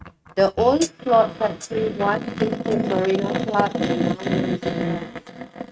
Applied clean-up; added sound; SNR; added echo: neural mask model RNNoise.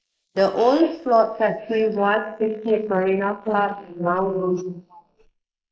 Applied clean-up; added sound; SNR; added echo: neural mask model Resemble Enhance denoiser.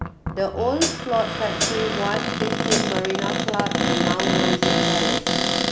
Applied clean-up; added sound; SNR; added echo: none; Cupboard open or close + Hi-hat; -4 dB; none.